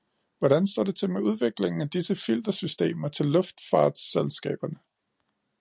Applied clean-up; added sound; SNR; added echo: none; none; none; none.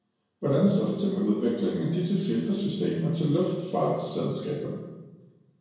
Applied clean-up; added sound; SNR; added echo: none; none; none; reverberation time 1.0 s.